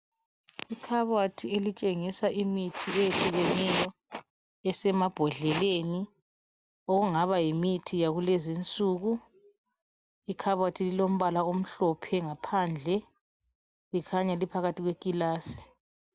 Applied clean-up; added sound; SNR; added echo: none; none; none; none.